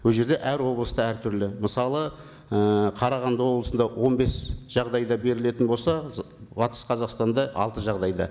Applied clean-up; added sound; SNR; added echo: none; none; none; none.